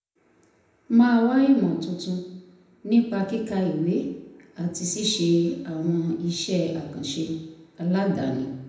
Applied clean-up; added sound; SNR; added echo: none; none; none; reverberation time 0.8 s.